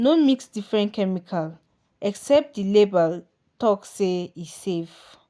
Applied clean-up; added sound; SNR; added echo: none; none; none; none.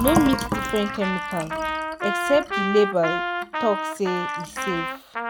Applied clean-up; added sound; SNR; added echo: none; Fill (with liquid) + Trumpet; 2 dB; none.